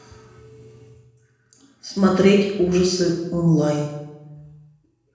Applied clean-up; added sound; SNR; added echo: none; none; none; reverberation time 1.0 s.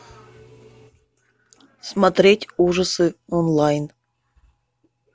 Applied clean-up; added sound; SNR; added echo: none; none; none; none.